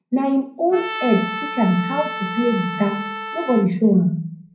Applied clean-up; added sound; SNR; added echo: none; Trumpet; 9 dB; reverberation time 0.5 s.